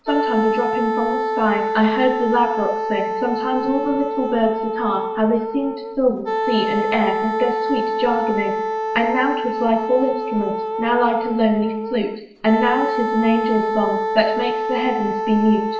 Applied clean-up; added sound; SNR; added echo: none; Wind instrument, woodwind instrument; 2 dB; reverberation time 0.8 s.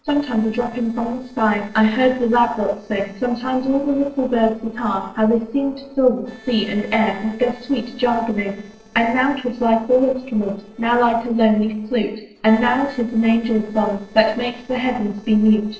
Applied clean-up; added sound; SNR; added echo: neural separator model SepFormer DNS4.